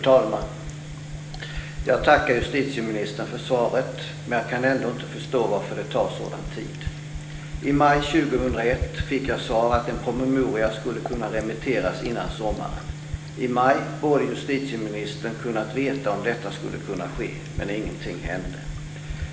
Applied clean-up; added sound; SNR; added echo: none; Fill (with liquid); 13 dB; reverberation time 1.1 s.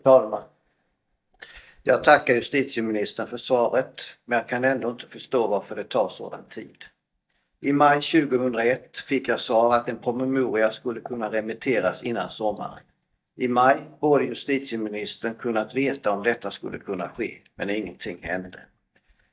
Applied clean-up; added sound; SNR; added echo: neural mask model DeepFilterNet 3.